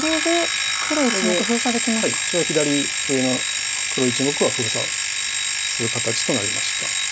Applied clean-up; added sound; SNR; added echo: none; Alarm; -2 dB; none.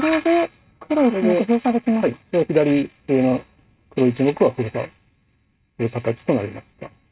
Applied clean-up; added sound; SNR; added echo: neural mask model RNNoise.